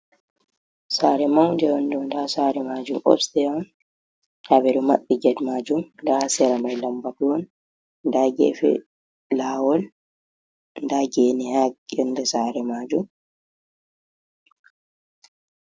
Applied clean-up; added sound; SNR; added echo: none; none; none; none.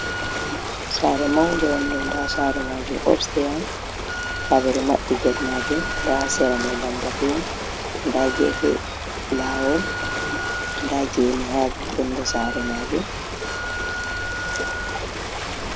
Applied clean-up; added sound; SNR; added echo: none; Wind instrument, woodwind instrument + Ocean; 3 dB; none.